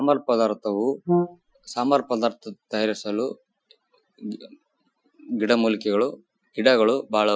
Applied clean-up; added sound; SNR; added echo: classical method Wiener filter.